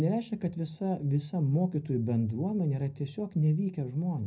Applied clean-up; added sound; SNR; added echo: none; none; none; reverberation time 0.4 s.